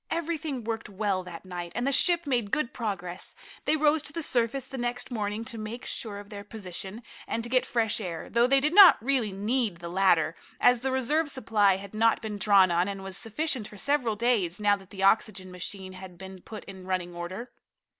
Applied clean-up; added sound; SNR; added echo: none; none; none; none.